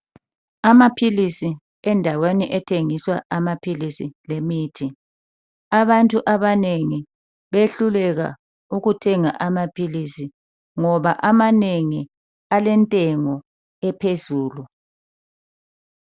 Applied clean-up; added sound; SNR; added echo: none; none; none; none.